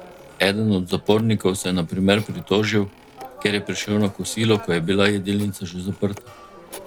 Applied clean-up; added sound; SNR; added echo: none; Telephone; 20 dB; none.